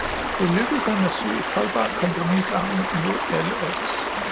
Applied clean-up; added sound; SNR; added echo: none; Stream; 1 dB; none.